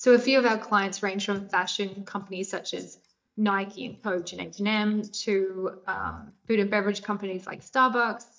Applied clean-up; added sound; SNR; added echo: neural mask model DeepFilterNet 3.